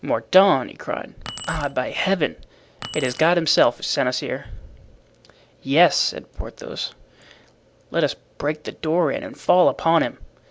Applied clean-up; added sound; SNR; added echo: none; Keys jangling; 15 dB; none.